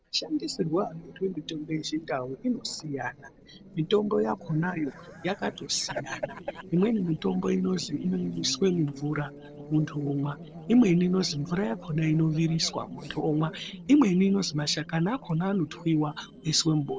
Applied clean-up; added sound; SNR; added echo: neural separator model SepFormer DNS4.